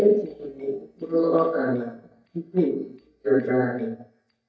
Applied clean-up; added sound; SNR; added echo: neural mask model DeepFilterNet 3.